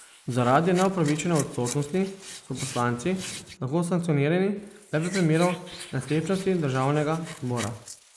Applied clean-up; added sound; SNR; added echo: neural mask model Resemble Enhance denoiser.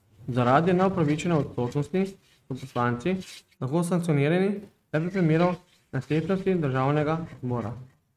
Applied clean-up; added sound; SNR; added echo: neural mask model RNNoise.